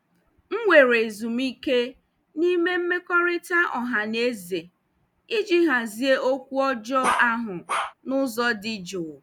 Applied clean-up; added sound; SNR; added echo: none; Bark; 5 dB; none.